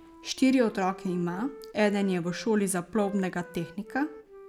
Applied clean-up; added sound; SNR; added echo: none; Wind instrument, woodwind instrument; 19 dB; none.